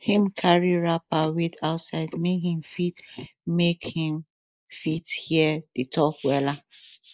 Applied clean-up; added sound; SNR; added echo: neural mask model Resemble Enhance denoiser.